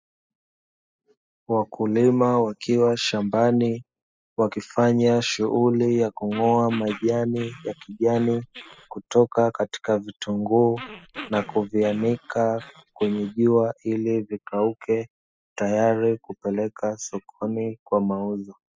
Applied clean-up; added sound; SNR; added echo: classical method spectral subtraction.